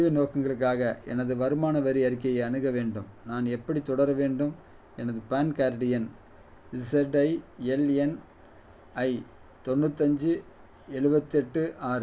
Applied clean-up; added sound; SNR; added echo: none; none; none; none.